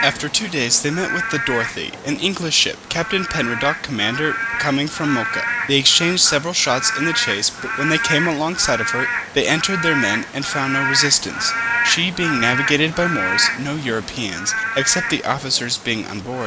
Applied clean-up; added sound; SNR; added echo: none; Rain / Frog; 4 dB; none.